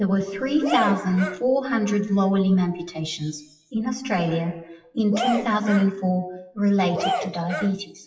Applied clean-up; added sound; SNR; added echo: classical method WPE with log-MMSE.